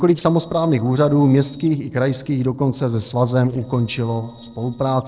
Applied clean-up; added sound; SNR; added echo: neural separator model SepFormer DNS4.